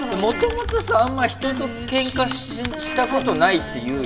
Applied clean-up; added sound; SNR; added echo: none; Typing; 13 dB; reverberation time 2.8 s.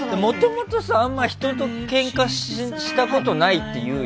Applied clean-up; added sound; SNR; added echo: none; none; none; none.